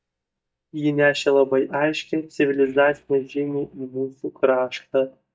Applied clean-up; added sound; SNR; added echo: neural mask model DeepFilterNet 3.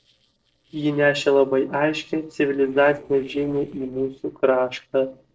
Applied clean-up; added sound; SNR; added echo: neural separator model SepFormer DNS4.